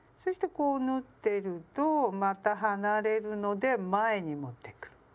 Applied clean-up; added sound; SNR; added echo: none; none; none; none.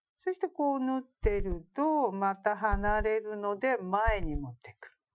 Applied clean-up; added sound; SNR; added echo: classical method Wiener filter.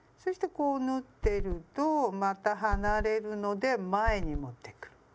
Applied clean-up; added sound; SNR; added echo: none; Run; 2 dB; none.